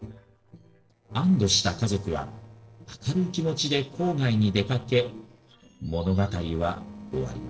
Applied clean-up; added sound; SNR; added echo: neural separator model SepFormer DNS4.